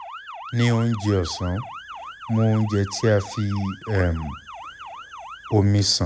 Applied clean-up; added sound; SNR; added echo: none; Motor vehicle (road) / Siren; 15 dB; none.